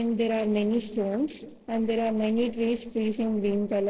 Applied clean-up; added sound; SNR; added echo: neural separator model SepFormer DNS4.